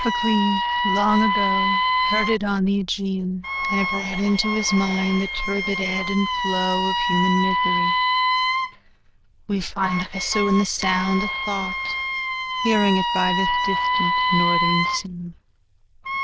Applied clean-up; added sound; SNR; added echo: neural diffusion model UNIVERSE++.